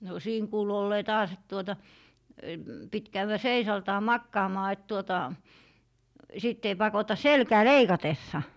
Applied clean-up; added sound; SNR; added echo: none; none; none; none.